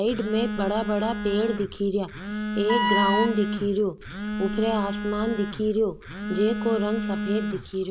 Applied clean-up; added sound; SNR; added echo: none; Telephone + Wind instrument, woodwind instrument; 3 dB; none.